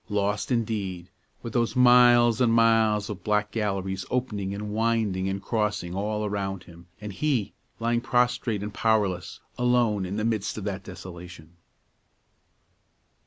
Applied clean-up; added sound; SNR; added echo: none; none; none; none.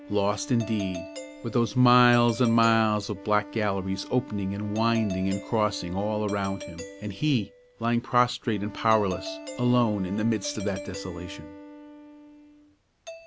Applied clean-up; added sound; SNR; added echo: none; Doorbell + Wind instrument, woodwind instrument; 15 dB; none.